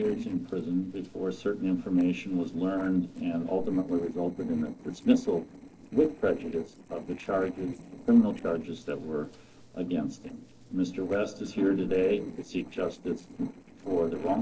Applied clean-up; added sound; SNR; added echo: neural separator model SepFormer DNS4.